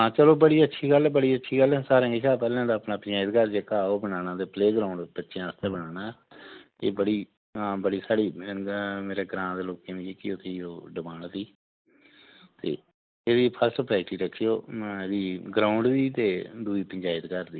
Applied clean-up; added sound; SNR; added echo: neural mask model Resemble Enhance denoiser.